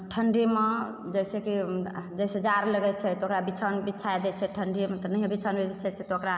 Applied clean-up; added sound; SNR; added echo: none; none; none; none.